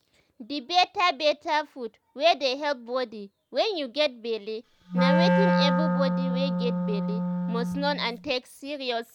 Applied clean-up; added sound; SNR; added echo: none; Wind instrument, woodwind instrument; -4 dB; none.